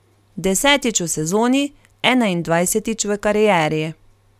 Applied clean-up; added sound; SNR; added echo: none; none; none; none.